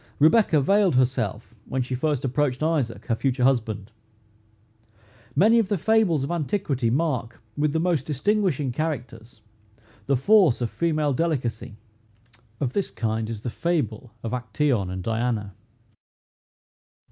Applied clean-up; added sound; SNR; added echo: none; none; none; none.